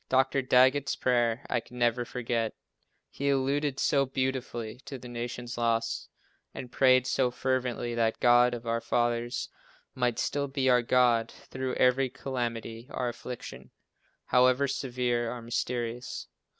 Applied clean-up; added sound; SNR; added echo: none; none; none; none.